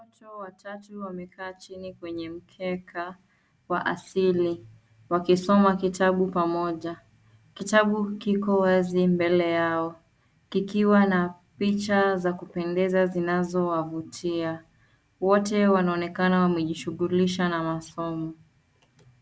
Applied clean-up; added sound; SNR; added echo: none; none; none; none.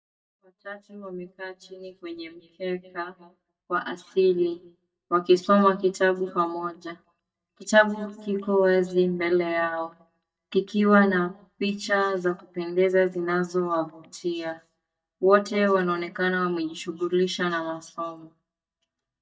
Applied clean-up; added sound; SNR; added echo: neural mask model DeepFilterNet 3.